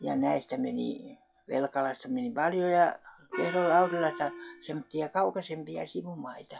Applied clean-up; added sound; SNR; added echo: classical method log-MMSE.